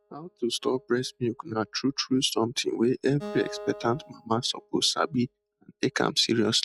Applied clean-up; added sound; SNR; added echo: classical method log-MMSE.